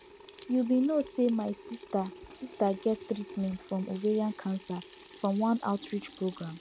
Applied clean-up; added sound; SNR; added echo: none; Sink (filling or washing) / Water tap, faucet; 18 dB; none.